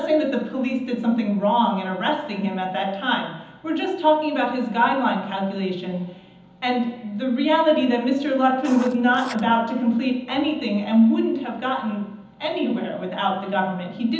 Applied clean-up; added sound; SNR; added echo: none; Writing; 15 dB; reverberation time 1.3 s.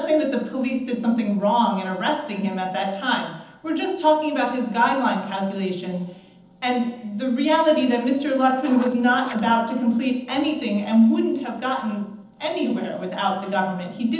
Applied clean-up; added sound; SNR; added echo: neural separator model SepFormer DNS4.